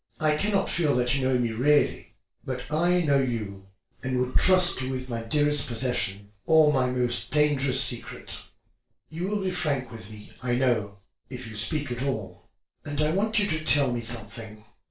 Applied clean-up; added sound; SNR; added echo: neural separator model SepFormer DNS4.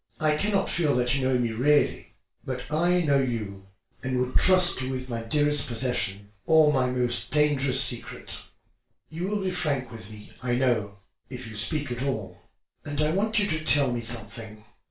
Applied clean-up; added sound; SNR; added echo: none; Burping, eructation; -1 dB; reverberation time 0.2 s.